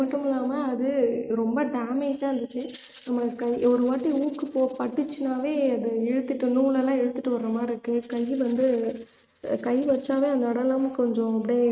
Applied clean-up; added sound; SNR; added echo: neural mask model RNNoise.